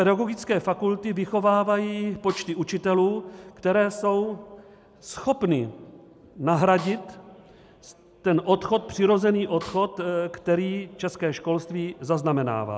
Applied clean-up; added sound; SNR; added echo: none; Snare drum; 19 dB; none.